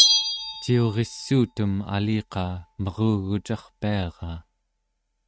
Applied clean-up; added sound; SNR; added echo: neural mask model RNNoise.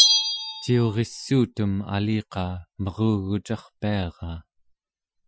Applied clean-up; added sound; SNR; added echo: classical method Wiener filter.